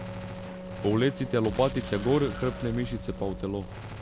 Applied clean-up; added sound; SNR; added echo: none; Wind instrument, woodwind instrument + Gunshot, gunfire; 9 dB; none.